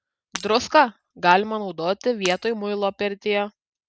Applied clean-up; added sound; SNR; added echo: none; Shatter; 19 dB; none.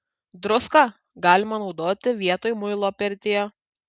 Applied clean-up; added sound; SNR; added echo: none; none; none; none.